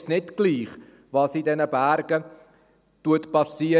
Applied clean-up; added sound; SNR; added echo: none; none; none; none.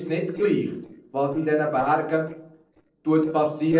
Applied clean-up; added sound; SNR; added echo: neural separator model SepFormer DNS4.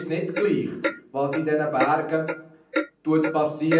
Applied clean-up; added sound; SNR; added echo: none; Clock; 7 dB; reverberation time 0.6 s.